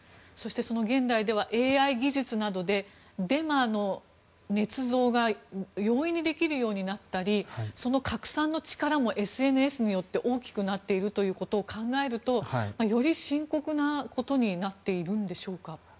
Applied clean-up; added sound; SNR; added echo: none; none; none; none.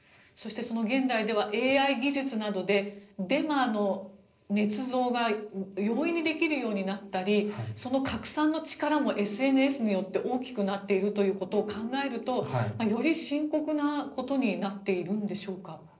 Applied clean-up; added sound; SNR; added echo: neural separator model SepFormer DNS4.